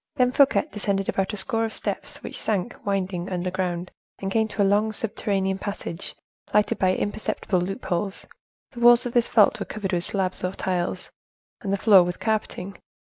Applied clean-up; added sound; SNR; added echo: none; none; none; none.